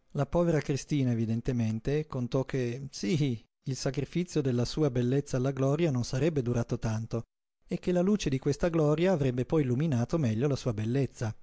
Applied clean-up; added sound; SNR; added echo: none; none; none; none.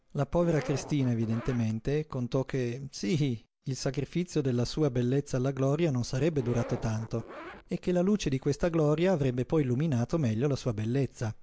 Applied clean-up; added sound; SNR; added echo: none; Zipper (clothing); 15 dB; none.